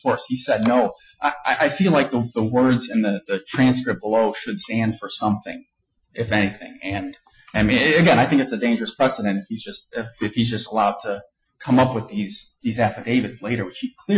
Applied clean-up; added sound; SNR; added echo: classical method Wiener filter.